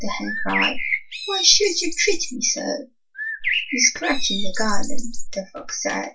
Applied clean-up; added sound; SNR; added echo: none; Bird; 6 dB; reverberation time 0.2 s.